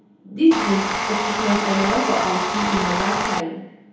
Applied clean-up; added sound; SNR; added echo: none; Tools; 1 dB; reverberation time 2.2 s.